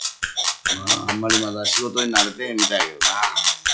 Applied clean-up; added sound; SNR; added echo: classical method log-MMSE.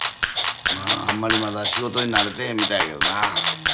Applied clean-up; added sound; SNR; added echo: none; Rattle (instrument); -4 dB; none.